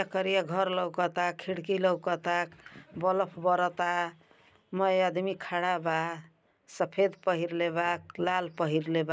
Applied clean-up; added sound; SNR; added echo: none; none; none; none.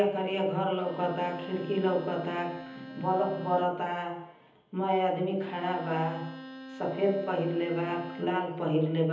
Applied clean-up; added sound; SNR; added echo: none; Bowed string instrument; 15 dB; reverberation time 1.3 s.